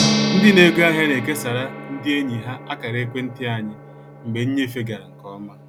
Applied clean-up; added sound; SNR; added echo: none; Gong + Drum; 5 dB; none.